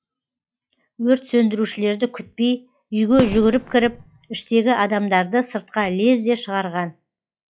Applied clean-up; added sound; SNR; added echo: classical method log-MMSE.